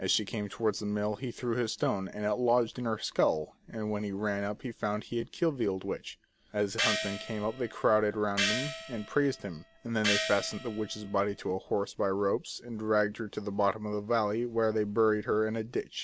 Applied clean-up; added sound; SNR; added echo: none; Gong; 5 dB; none.